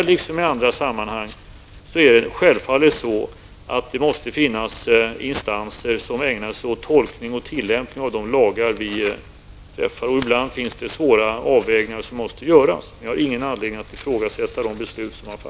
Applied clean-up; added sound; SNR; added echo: none; none; none; none.